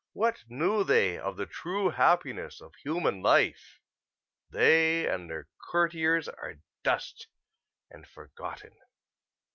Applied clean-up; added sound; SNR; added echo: none; none; none; none.